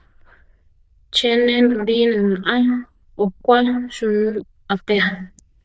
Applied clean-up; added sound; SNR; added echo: neural diffusion model UNIVERSE++.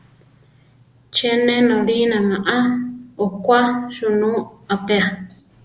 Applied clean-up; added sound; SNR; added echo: none; none; none; none.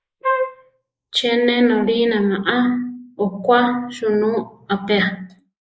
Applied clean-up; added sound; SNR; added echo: neural mask model Resemble Enhance denoiser.